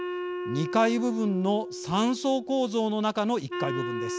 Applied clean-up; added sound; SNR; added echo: none; Wind instrument, woodwind instrument; 8 dB; none.